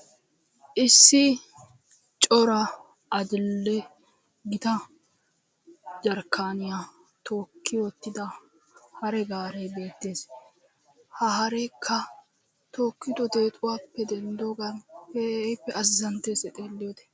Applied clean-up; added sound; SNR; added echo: none; none; none; none.